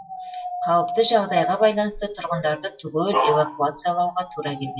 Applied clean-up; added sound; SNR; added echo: classical method WPE with log-MMSE.